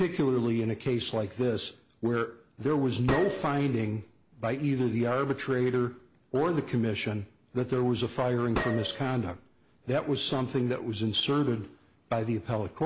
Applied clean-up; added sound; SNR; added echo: none; Gunshot, gunfire; 8 dB; none.